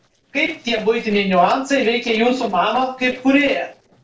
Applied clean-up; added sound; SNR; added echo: neural separator model SepFormer DNS4.